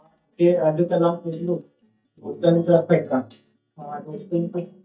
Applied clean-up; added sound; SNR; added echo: neural mask model DeepFilterNet 3.